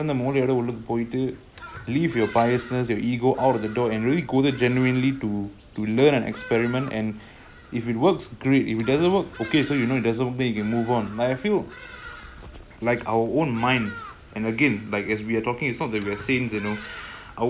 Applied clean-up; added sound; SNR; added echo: none; Bird vocalization, bird call, bird song; 19 dB; none.